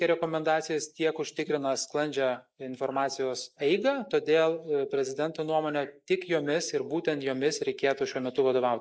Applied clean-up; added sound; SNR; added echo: neural mask model Resemble Enhance denoiser.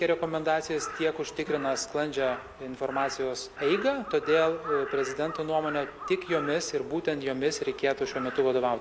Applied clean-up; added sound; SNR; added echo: none; Crow; 12 dB; none.